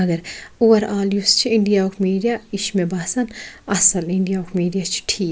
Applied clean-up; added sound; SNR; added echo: none; none; none; none.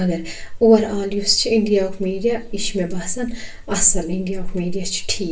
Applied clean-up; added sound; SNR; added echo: none; none; none; reverberation time 0.3 s.